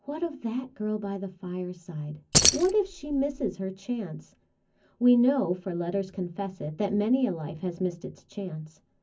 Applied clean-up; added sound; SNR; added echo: none; Keys jangling; -3 dB; reverberation time 0.3 s.